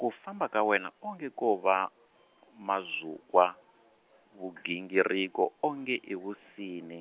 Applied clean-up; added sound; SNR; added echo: none; none; none; none.